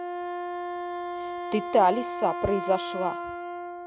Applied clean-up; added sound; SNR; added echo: none; Wind instrument, woodwind instrument; 5 dB; none.